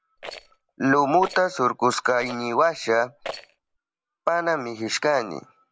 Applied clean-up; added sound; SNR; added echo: none; Rattle; 17 dB; none.